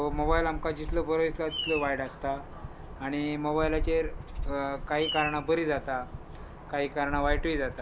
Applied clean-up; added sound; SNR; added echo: none; Bird vocalization, bird call, bird song; 5 dB; none.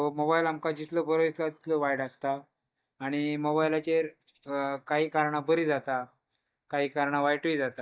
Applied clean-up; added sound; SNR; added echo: neural mask model DeepFilterNet 3.